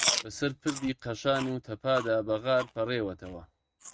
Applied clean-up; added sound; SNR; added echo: neural mask model RNNoise.